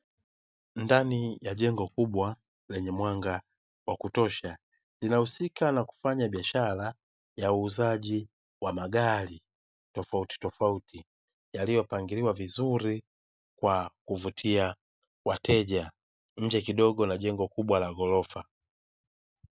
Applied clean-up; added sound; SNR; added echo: none; none; none; none.